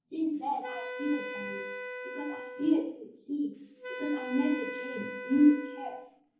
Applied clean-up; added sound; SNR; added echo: none; Wind instrument, woodwind instrument; 9 dB; reverberation time 0.9 s.